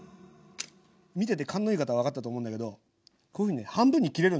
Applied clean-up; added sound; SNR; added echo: none; none; none; none.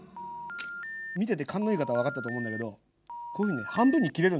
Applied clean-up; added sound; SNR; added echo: none; Telephone; 11 dB; none.